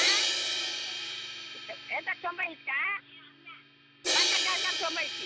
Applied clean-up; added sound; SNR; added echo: none; Crash cymbal; -4 dB; none.